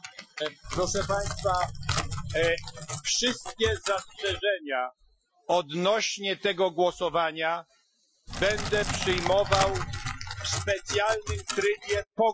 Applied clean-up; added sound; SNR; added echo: classical method Wiener filter.